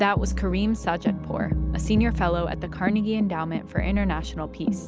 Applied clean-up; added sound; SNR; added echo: none; none; none; none.